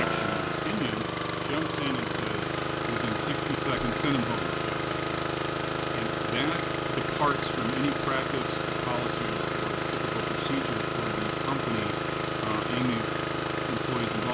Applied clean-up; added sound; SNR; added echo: none; Engine starting; -5 dB; none.